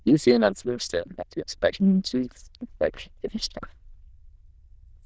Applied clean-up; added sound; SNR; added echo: neural diffusion model UNIVERSE++.